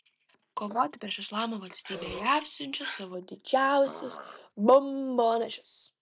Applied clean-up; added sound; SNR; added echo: none; Dog + Burping, eructation; 16 dB; none.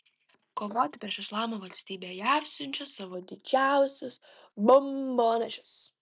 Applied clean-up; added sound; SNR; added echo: none; none; none; none.